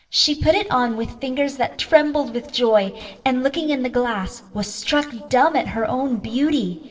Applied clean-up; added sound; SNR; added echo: neural separator model SepFormer DNS4.